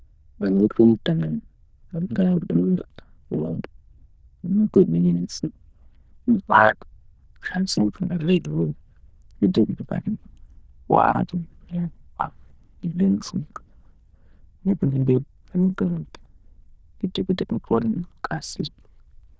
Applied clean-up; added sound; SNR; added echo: neural diffusion model UNIVERSE++.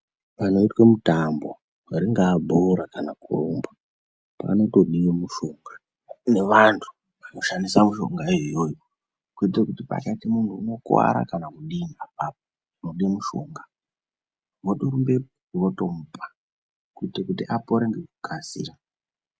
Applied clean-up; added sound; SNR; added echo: none; none; none; none.